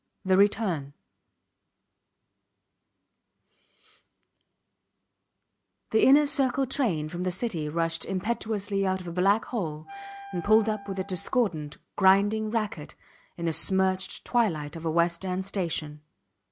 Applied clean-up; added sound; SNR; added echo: none; Wind instrument, woodwind instrument; 16 dB; none.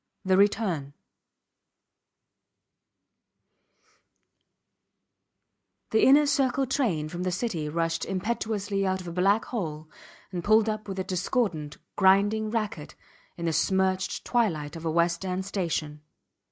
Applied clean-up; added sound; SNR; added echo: neural mask model Resemble Enhance denoiser.